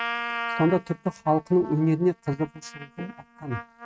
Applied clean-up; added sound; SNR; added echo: neural mask model RNNoise.